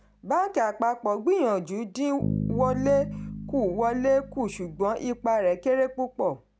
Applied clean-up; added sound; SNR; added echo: none; Bass guitar; 10 dB; none.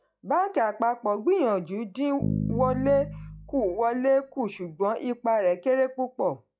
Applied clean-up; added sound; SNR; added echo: classical method log-MMSE.